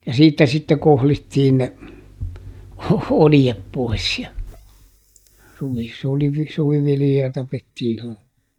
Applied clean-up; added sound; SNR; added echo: neural mask model DeepFilterNet 3.